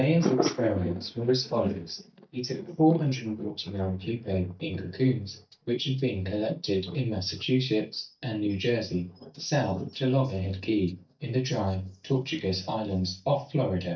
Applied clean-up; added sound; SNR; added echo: neural mask model DeepFilterNet 3.